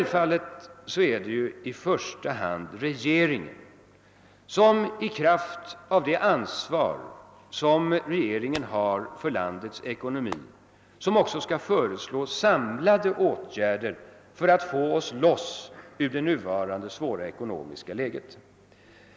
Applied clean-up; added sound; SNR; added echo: none; Hands; 19 dB; none.